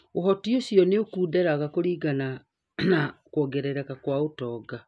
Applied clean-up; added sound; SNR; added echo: none; none; none; none.